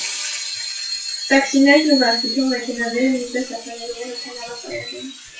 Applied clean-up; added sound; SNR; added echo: classical method WPE with log-MMSE.